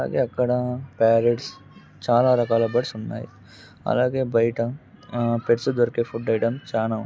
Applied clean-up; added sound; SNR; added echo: none; none; none; none.